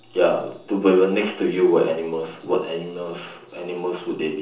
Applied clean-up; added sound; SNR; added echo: none; none; none; reverberation time 0.6 s.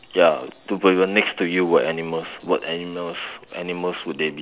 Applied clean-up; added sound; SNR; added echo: none; none; none; none.